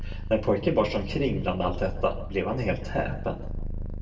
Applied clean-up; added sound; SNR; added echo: none; Purr; 6 dB; reverberation time 0.7 s.